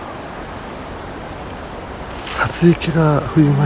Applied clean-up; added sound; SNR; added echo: none; none; none; none.